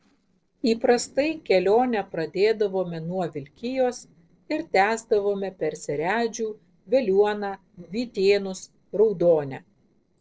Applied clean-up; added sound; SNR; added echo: neural separator model SepFormer DNS4.